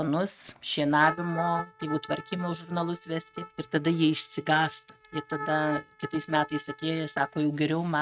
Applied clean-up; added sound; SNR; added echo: neural mask model RNNoise.